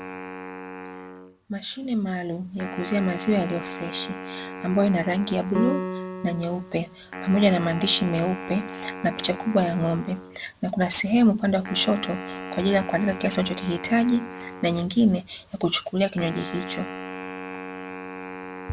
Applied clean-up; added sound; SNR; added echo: none; Piano + Wind instrument, woodwind instrument; 10 dB; none.